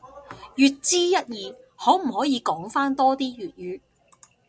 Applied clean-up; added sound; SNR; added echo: none; none; none; none.